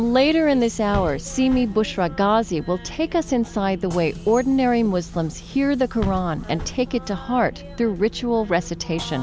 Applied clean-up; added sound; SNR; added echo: none; Bus / Engine; 13 dB; none.